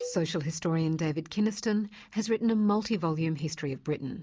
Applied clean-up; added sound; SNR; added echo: none; Cowbell; 17 dB; none.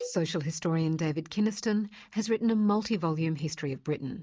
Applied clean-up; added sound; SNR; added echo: neural mask model RNNoise.